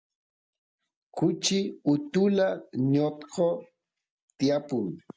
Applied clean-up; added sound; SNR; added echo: none; none; none; none.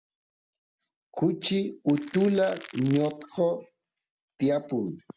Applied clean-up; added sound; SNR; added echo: none; Crackle; 16 dB; none.